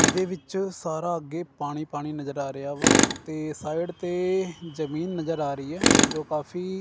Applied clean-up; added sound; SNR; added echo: none; Tools; -2 dB; none.